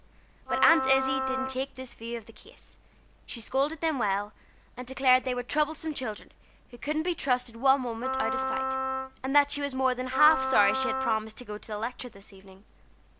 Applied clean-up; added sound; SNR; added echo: none; Wind instrument, woodwind instrument; 3 dB; none.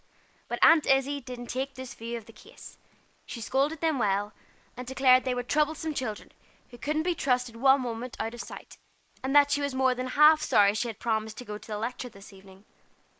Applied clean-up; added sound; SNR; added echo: neural mask model Resemble Enhance denoiser.